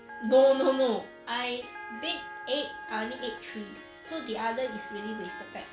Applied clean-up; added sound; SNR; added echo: none; Telephone + Harp; 13 dB; none.